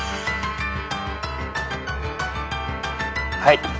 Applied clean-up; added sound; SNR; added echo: none; Trumpet; 11 dB; none.